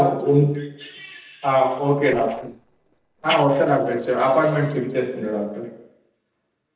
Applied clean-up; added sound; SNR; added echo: neural separator model SepFormer DNS4.